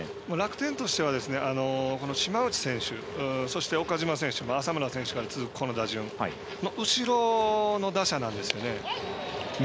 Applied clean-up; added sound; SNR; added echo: none; none; none; none.